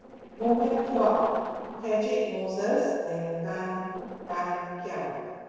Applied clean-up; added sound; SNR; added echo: neural separator model SepFormer DNS4.